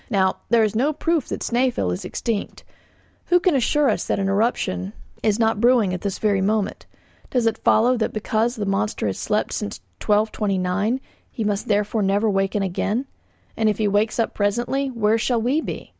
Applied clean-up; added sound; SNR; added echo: none; none; none; none.